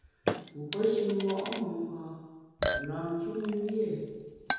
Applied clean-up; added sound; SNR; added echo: none; Chink, clink / Liquid; -1 dB; reverberation time 1.2 s.